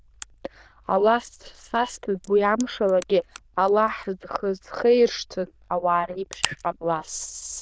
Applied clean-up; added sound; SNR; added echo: neural diffusion model UNIVERSE++.